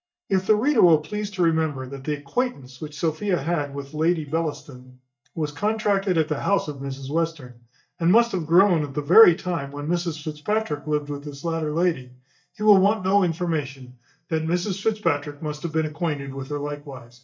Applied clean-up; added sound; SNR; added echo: neural mask model DeepFilterNet 3.